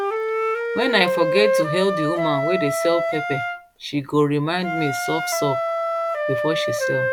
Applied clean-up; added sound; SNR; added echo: none; Wind instrument, woodwind instrument; 0 dB; none.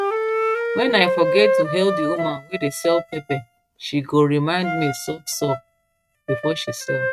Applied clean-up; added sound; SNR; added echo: neural mask model RNNoise.